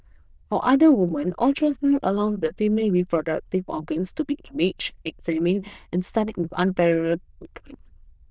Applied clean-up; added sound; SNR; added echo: neural diffusion model UNIVERSE++.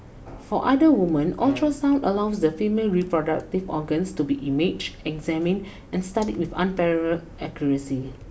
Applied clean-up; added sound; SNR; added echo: none; Bowed string instrument; 19 dB; none.